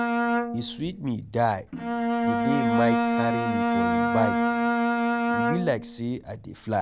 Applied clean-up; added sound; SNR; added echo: none; Bowed string instrument; -4 dB; none.